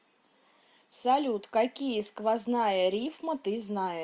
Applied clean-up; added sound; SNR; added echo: none; none; none; none.